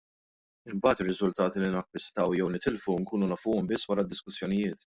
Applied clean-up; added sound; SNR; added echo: none; none; none; none.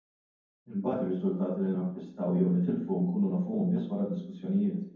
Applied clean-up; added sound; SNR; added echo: none; none; none; reverberation time 0.9 s.